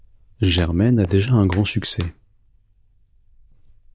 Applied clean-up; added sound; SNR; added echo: neural diffusion model UNIVERSE++.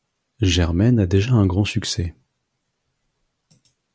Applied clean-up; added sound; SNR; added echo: none; none; none; none.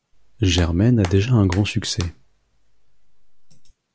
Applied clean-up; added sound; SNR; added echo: none; Hands; 18 dB; none.